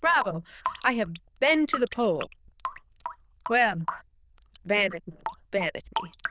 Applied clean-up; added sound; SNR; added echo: neural diffusion model UNIVERSE++.